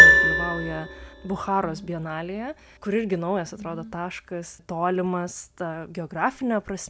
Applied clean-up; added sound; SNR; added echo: none; Piano; -4 dB; none.